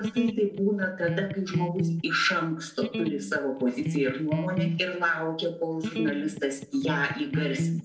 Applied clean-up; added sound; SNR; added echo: none; Electric guitar; 3 dB; reverberation time 0.2 s.